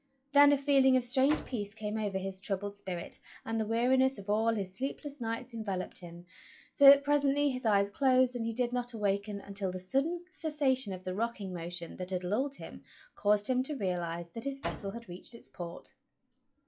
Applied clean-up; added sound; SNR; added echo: classical method log-MMSE.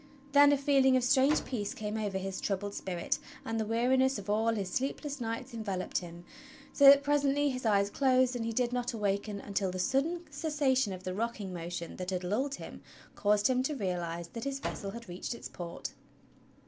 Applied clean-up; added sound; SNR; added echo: none; Slam; 17 dB; none.